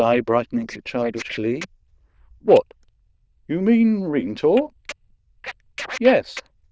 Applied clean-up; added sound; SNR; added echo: neural diffusion model UNIVERSE++.